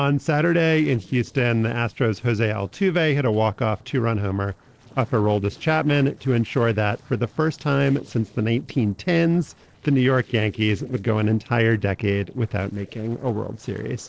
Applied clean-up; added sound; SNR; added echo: neural separator model SepFormer DNS4.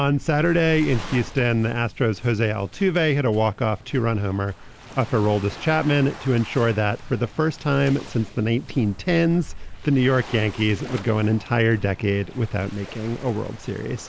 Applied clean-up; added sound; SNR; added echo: none; Waves, surf; 15 dB; none.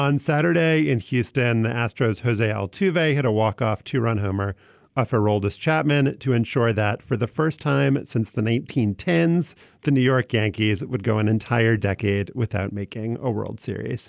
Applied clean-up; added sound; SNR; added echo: none; none; none; none.